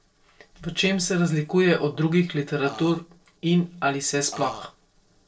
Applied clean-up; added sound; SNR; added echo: neural separator model SepFormer DNS4.